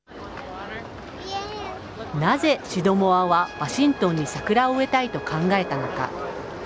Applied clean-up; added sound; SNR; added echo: none; Trumpet; 19 dB; none.